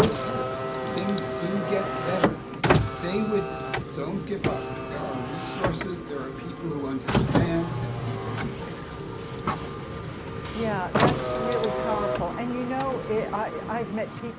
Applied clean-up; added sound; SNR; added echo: none; Car; -3 dB; none.